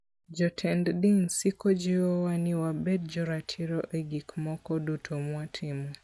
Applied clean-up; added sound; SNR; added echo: none; none; none; none.